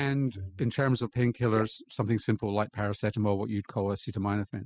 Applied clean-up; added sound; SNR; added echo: classical method spectral subtraction.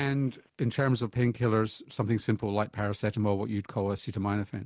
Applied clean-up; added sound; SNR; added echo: none; none; none; none.